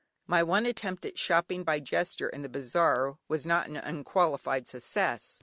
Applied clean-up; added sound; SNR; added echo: none; none; none; none.